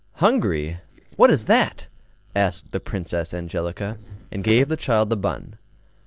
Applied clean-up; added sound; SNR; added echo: neural separator model SepFormer DNS4.